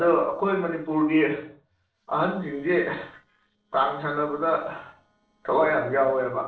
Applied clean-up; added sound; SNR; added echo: neural separator model SepFormer DNS4.